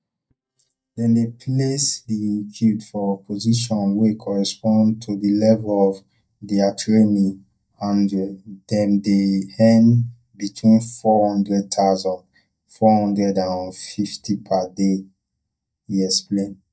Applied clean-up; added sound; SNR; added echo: neural mask model DeepFilterNet 3.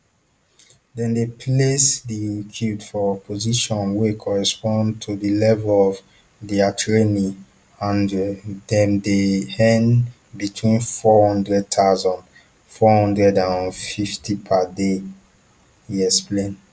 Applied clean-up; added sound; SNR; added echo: none; none; none; none.